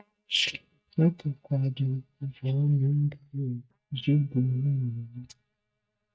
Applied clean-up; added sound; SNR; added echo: neural mask model DeepFilterNet 3.